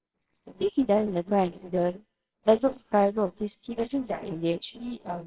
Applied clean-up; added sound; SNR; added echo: neural separator model SepFormer WHAMR!.